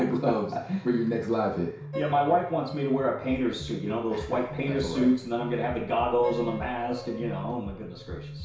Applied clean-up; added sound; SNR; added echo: none; Piano; 17 dB; reverberation time 0.6 s.